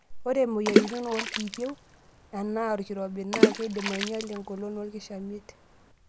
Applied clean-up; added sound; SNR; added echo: none; Water / Splash, splatter; -2 dB; none.